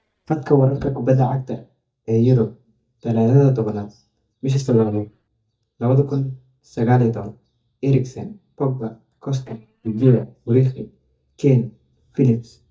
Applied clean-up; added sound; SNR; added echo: neural mask model DeepFilterNet 3.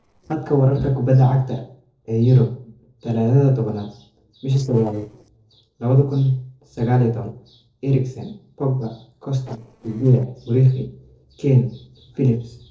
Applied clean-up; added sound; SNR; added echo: neural separator model SepFormer DNS4.